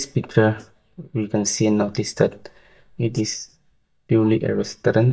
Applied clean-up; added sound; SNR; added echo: neural mask model DeepFilterNet 3.